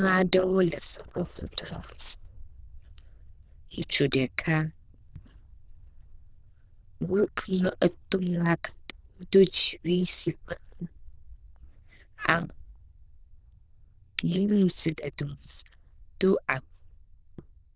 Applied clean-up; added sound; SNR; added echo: neural diffusion model UNIVERSE++.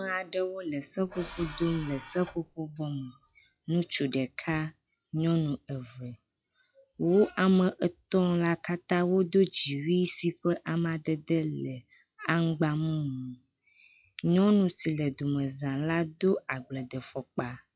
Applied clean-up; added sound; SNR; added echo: classical method log-MMSE.